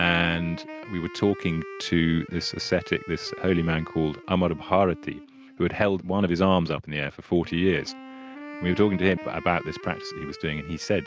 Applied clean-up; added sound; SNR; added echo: none; Wind instrument, woodwind instrument; 16 dB; none.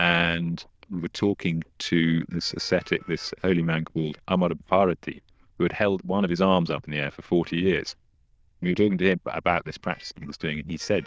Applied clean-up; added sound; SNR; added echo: neural diffusion model UNIVERSE++.